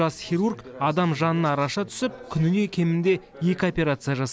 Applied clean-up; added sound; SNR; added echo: none; none; none; none.